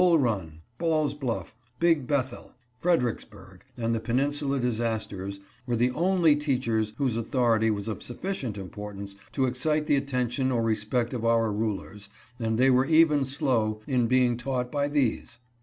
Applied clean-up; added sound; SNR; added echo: none; none; none; none.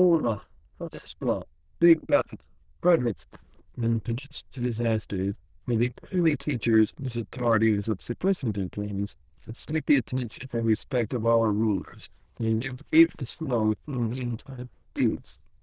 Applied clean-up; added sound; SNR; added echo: neural diffusion model UNIVERSE++.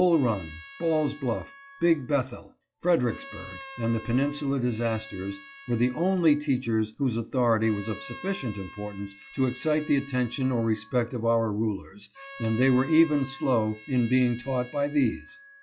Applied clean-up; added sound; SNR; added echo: classical method log-MMSE.